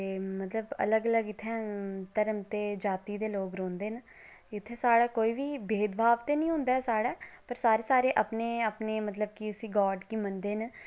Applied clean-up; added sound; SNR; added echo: none; none; none; none.